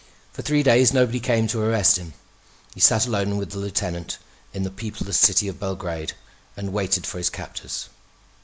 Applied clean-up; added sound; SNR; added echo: none; none; none; none.